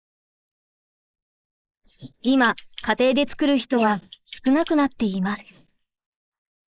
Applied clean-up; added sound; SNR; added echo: neural mask model Resemble Enhance denoiser.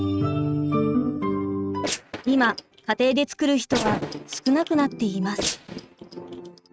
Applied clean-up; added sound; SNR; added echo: neural mask model RNNoise.